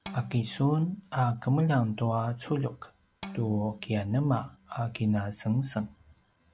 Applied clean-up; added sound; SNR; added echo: none; Bowed string instrument; 20 dB; none.